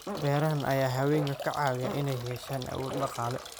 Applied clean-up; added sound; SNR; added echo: none; Fart + Drip / Trickle, dribble / Bathtub (filling or washing); 10 dB; none.